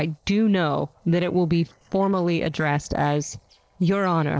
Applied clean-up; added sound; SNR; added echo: neural separator model SepFormer DNS4.